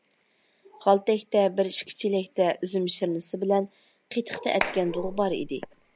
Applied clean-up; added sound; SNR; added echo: none; Clapping; 8 dB; none.